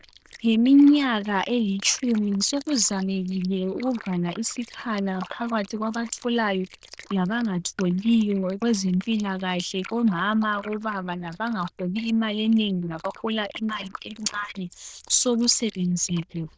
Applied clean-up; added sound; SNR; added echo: neural diffusion model UNIVERSE++.